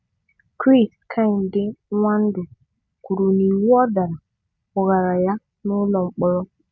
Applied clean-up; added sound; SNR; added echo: none; none; none; none.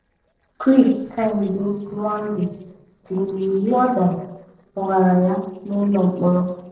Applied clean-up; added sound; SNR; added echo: neural separator model SepFormer DNS4.